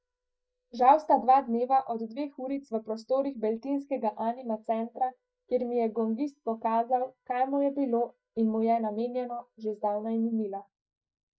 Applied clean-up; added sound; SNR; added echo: neural mask model DeepFilterNet 3.